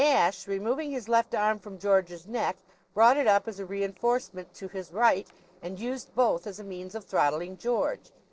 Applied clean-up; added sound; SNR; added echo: neural separator model SepFormer DNS4.